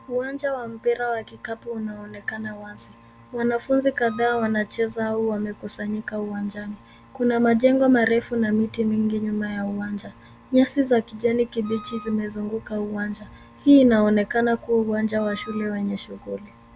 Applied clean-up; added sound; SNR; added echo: none; Wind instrument, woodwind instrument; 19 dB; none.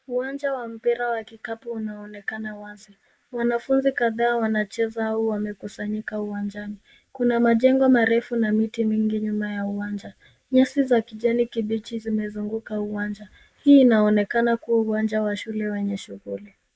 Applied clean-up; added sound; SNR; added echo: neural mask model Resemble Enhance denoiser.